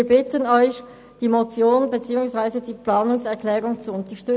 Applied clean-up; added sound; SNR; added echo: none; none; none; none.